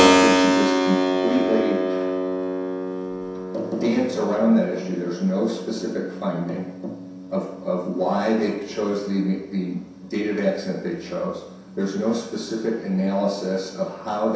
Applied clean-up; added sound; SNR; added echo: none; Keyboard (musical); 1 dB; reverberation time 0.7 s.